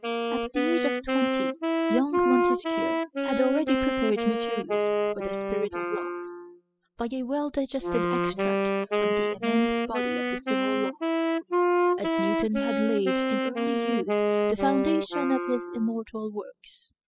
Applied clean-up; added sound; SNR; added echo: classical method spectral subtraction.